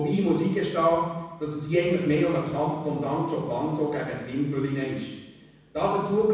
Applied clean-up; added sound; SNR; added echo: none; none; none; reverberation time 1.1 s.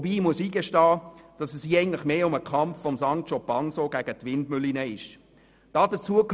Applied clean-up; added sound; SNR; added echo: none; none; none; none.